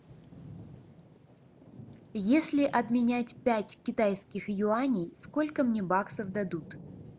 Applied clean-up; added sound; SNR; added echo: none; Thunder / Rain; 20 dB; none.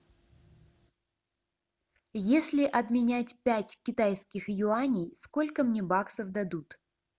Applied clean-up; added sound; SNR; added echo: none; none; none; none.